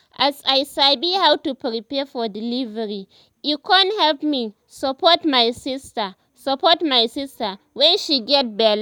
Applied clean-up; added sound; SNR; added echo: none; none; none; none.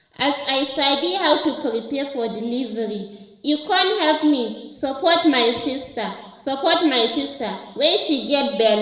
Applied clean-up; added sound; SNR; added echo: none; none; none; reverberation time 1.0 s.